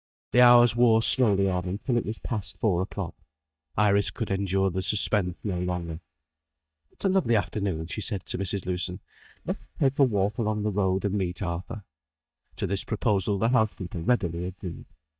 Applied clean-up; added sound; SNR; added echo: neural mask model DeepFilterNet 3.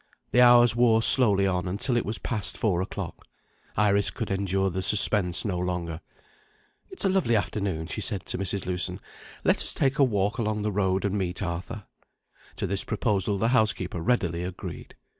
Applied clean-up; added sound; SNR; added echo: none; none; none; none.